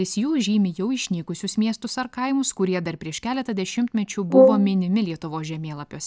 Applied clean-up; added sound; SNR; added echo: none; Brass instrument; -2 dB; none.